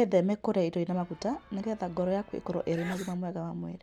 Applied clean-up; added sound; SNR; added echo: none; Sneeze / Church bell; 18 dB; none.